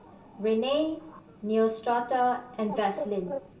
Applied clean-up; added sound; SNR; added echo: none; Bird; 14 dB; reverberation time 0.2 s.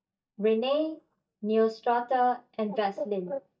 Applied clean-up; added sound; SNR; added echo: neural mask model DeepFilterNet 3.